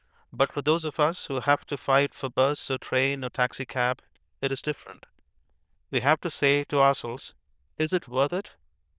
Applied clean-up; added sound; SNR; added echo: neural diffusion model UNIVERSE++.